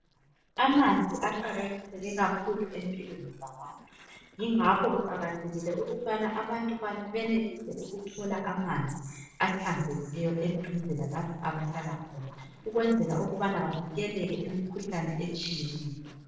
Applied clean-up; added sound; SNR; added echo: neural separator model SepFormer DNS4.